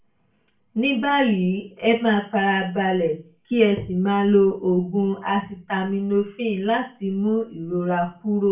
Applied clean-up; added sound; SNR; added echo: none; none; none; reverberation time 0.3 s.